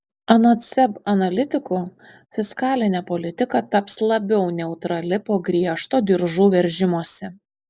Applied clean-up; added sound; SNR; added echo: none; none; none; none.